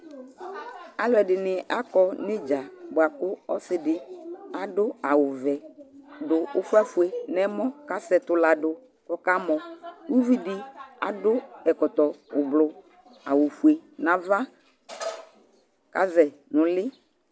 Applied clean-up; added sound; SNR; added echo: none; none; none; none.